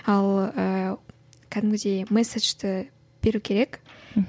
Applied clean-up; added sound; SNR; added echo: none; none; none; none.